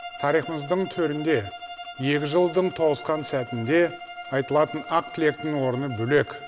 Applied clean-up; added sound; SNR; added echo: none; Bowed string instrument; 14 dB; none.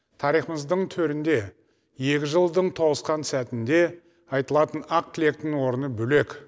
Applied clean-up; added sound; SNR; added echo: none; none; none; none.